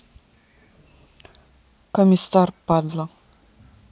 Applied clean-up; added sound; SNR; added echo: none; none; none; none.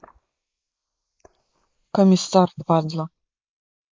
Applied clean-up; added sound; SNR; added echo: neural mask model Resemble Enhance denoiser.